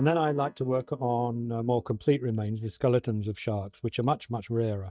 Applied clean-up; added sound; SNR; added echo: neural mask model DeepFilterNet 3.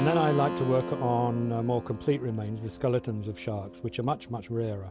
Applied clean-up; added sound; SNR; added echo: none; Keyboard (musical); 9 dB; none.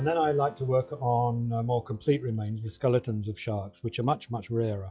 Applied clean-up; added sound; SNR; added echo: classical method log-MMSE.